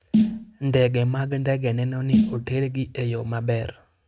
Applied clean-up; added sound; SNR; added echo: neural mask model RNNoise.